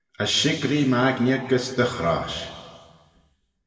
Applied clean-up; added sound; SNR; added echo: none; none; none; reverberation time 1.8 s.